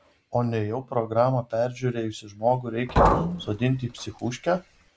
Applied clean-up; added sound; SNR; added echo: none; Liquid; 0 dB; none.